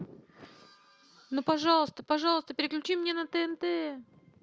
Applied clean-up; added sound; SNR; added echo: none; none; none; none.